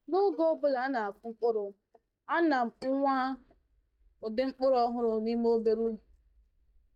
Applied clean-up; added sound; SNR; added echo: neural mask model DeepFilterNet 3.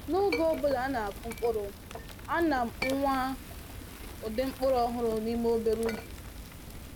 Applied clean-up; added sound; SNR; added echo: none; Chink, clink + Fire; 10 dB; none.